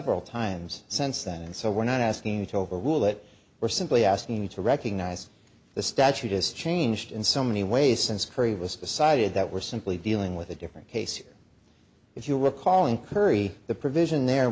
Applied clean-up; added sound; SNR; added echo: none; none; none; none.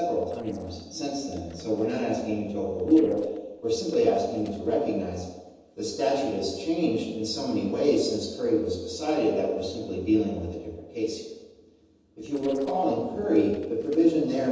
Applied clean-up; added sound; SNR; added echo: neural separator model SepFormer DNS4.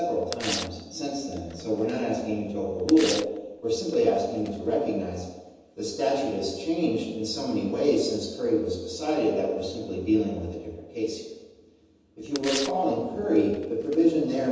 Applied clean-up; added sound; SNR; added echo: none; Tearing; 12 dB; reverberation time 1.1 s.